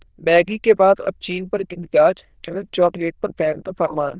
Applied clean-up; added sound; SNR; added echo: neural diffusion model UNIVERSE++.